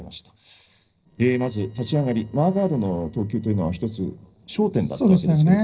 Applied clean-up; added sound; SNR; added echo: neural separator model SepFormer DNS4.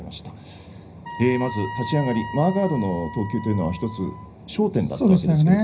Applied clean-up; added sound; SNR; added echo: none; Wind instrument, woodwind instrument; 13 dB; reverberation time 0.4 s.